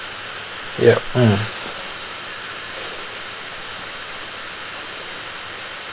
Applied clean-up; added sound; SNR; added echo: none; Crackle; 19 dB; none.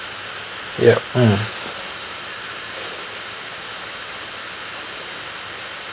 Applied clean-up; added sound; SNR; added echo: none; none; none; none.